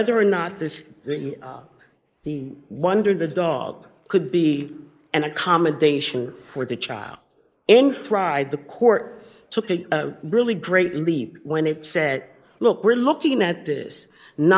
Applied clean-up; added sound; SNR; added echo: neural mask model Resemble Enhance denoiser.